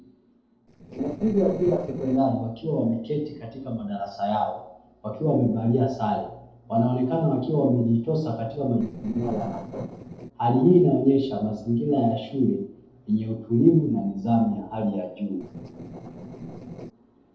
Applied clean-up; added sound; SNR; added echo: neural separator model SepFormer DNS4.